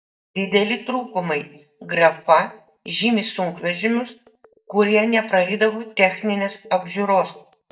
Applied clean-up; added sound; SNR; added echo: neural mask model DeepFilterNet 3.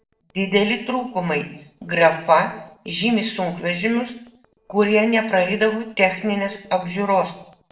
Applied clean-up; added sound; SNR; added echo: neural separator model SepFormer DNS4.